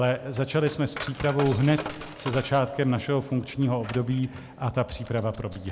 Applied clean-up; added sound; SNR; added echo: none; Coin (dropping); 14 dB; none.